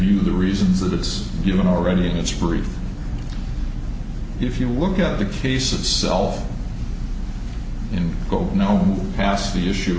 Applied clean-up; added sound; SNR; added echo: none; none; none; none.